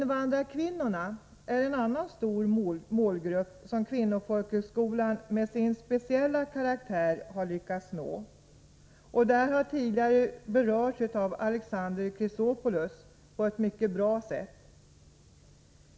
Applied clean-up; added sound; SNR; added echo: none; none; none; none.